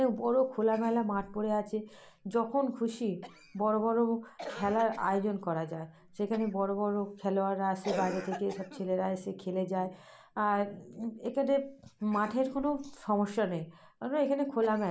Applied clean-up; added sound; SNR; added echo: none; Cough; 17 dB; none.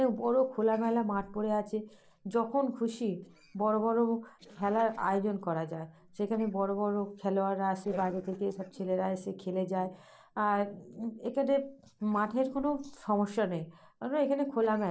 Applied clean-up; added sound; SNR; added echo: neural separator model SepFormer DNS4.